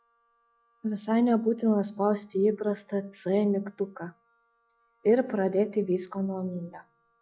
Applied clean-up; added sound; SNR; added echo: classical method log-MMSE.